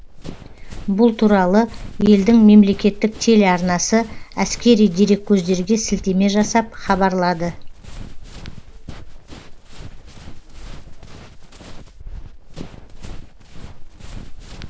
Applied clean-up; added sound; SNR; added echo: none; Run; 14 dB; none.